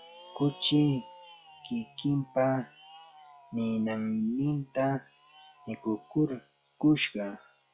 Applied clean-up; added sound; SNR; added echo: classical method log-MMSE.